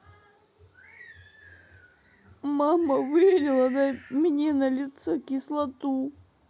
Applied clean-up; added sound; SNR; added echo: none; none; none; none.